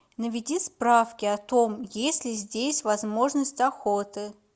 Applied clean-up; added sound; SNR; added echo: none; none; none; none.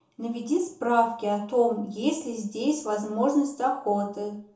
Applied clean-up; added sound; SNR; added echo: none; none; none; reverberation time 0.9 s.